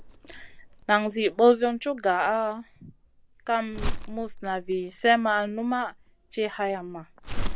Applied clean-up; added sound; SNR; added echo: none; Crumpling, crinkling; 8 dB; none.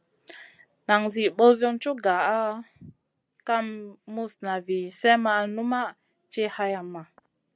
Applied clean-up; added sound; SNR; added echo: none; none; none; none.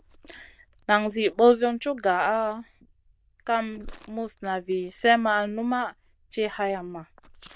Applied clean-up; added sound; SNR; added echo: neural diffusion model UNIVERSE++.